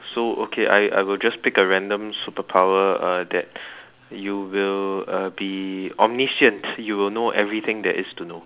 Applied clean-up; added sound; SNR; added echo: none; none; none; none.